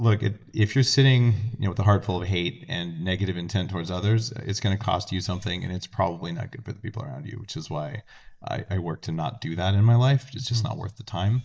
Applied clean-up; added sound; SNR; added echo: neural mask model DeepFilterNet 3.